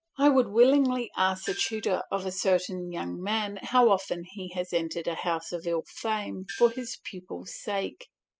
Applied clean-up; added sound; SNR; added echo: classical method spectral subtraction.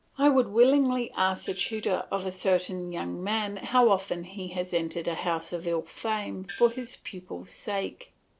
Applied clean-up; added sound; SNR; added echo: neural separator model SepFormer DNS4.